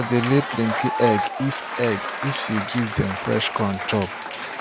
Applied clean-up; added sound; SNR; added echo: none; Applause / Crowd / Cheering; 4 dB; none.